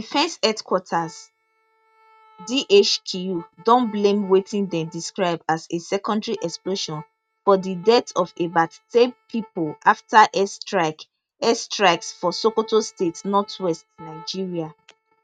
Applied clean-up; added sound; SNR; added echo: neural mask model RNNoise.